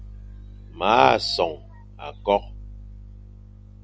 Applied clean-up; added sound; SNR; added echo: none; none; none; none.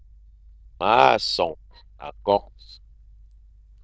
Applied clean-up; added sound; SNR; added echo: neural diffusion model UNIVERSE++.